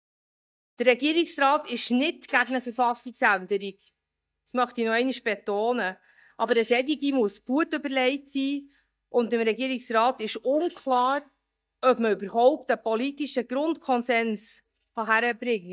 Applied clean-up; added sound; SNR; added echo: neural mask model DeepFilterNet 3.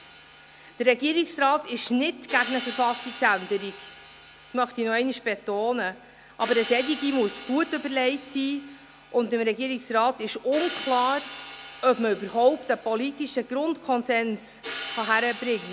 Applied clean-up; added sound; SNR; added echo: none; Hi-hat; 15 dB; none.